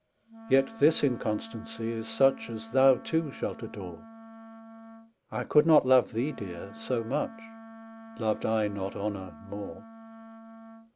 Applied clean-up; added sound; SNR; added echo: none; Wind instrument, woodwind instrument; 17 dB; none.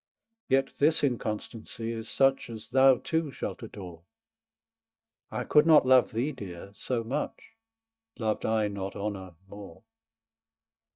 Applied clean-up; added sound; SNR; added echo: neural mask model DeepFilterNet 3.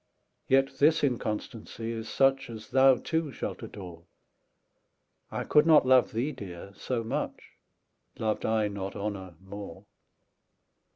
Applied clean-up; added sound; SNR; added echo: none; none; none; none.